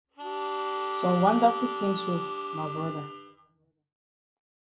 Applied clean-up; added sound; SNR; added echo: none; Harmonica; 3 dB; reverberation time 0.6 s.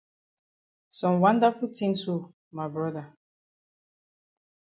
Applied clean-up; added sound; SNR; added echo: none; none; none; none.